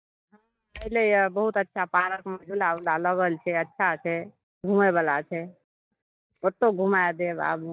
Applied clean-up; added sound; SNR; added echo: neural mask model DeepFilterNet 3.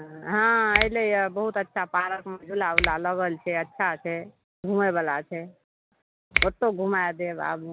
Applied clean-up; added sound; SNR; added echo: none; Finger snapping; 5 dB; none.